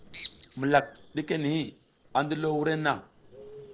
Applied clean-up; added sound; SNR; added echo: neural separator model SepFormer DNS4.